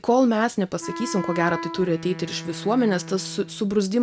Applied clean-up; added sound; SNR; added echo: none; Wind instrument, woodwind instrument; 13 dB; none.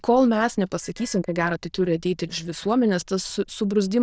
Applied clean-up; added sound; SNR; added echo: neural diffusion model UNIVERSE++.